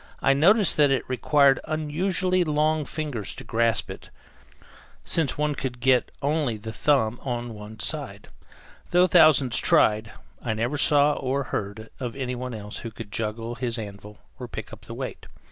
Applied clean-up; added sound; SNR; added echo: none; none; none; none.